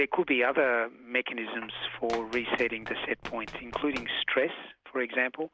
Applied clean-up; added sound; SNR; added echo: none; Run; 16 dB; none.